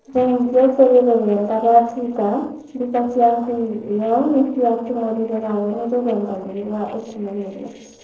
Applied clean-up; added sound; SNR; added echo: neural separator model SepFormer DNS4.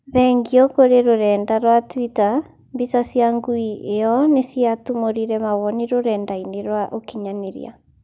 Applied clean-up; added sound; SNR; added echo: none; none; none; none.